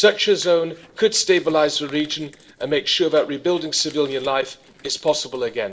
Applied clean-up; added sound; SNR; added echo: neural separator model SepFormer DNS4.